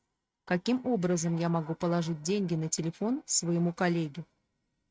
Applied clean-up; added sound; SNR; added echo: neural mask model RNNoise.